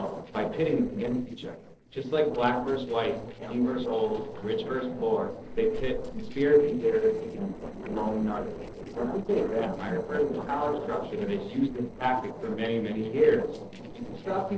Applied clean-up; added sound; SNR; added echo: neural separator model SepFormer DNS4.